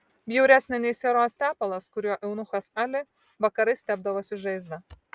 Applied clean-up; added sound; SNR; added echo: none; none; none; none.